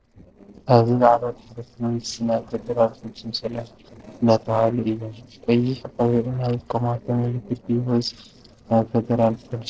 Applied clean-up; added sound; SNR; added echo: neural separator model SepFormer DNS4.